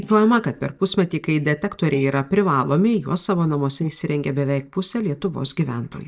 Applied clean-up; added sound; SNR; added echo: neural mask model DeepFilterNet 3.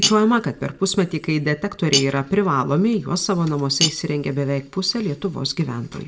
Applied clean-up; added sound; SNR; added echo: none; Cutlery, silverware; 8 dB; reverberation time 0.4 s.